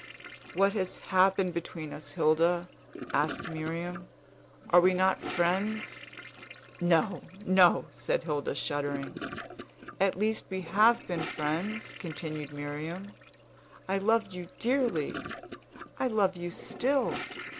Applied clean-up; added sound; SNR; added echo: none; Toilet flush / Gurgling; 14 dB; none.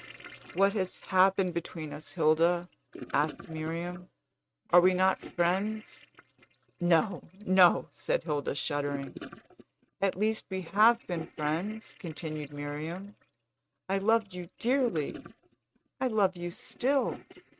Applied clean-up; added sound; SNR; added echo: neural mask model RNNoise.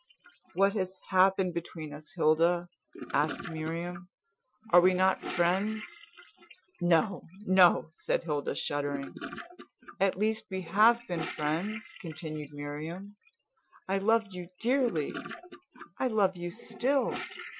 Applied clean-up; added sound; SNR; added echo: classical method Wiener filter.